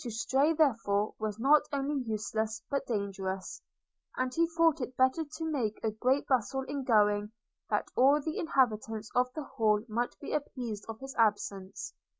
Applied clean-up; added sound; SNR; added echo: none; none; none; none.